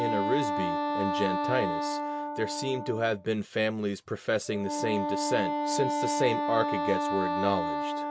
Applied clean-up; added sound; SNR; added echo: none; Wind instrument, woodwind instrument; 0 dB; none.